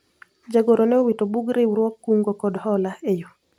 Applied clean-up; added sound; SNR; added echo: none; none; none; none.